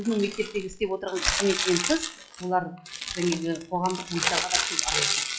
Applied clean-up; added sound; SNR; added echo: classical method log-MMSE.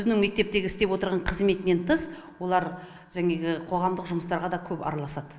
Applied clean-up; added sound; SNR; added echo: none; none; none; none.